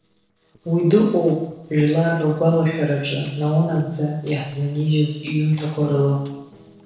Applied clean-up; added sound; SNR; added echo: neural separator model SepFormer DNS4.